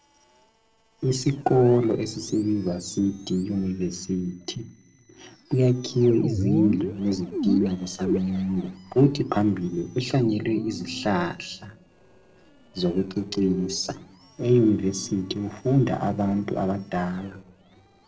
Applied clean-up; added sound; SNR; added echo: neural separator model SepFormer DNS4.